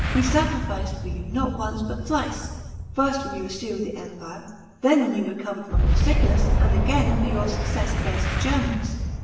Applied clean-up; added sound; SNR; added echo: none; Boom; -3 dB; reverberation time 1.1 s.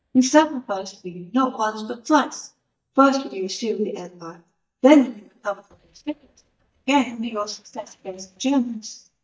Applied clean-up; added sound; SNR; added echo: neural mask model DeepFilterNet 3.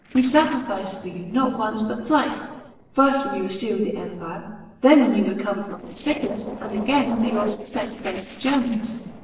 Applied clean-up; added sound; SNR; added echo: neural separator model SepFormer DNS4.